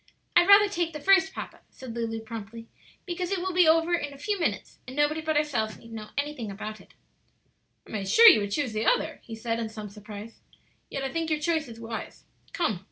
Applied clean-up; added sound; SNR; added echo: none; none; none; none.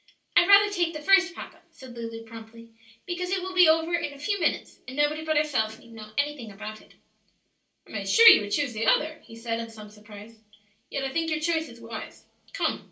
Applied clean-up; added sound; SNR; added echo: none; none; none; reverberation time 0.3 s.